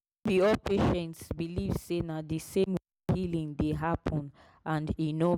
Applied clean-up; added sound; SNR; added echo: none; none; none; none.